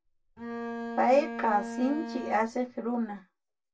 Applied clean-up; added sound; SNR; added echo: none; Bowed string instrument; 8 dB; reverberation time 0.1 s.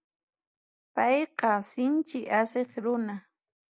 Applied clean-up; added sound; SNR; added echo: none; none; none; none.